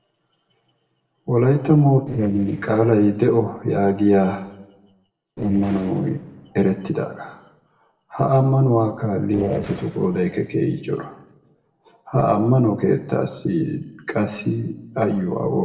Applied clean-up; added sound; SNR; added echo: neural separator model SepFormer DNS4.